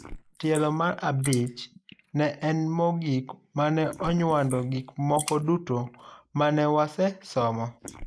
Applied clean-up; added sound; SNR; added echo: neural mask model Resemble Enhance denoiser.